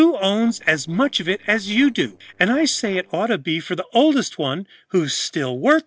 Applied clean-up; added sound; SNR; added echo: neural separator model SepFormer DNS4.